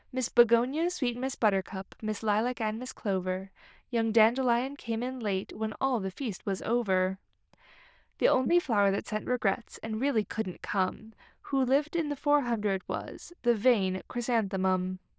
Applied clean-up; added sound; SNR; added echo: neural diffusion model UNIVERSE++.